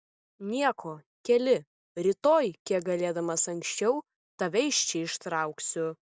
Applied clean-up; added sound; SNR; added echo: none; none; none; none.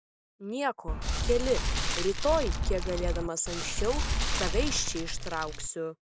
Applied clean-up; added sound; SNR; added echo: none; Fire + Wind; -2 dB; none.